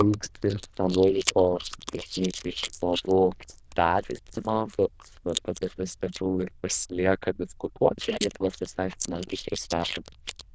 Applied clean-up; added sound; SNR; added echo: neural diffusion model UNIVERSE++.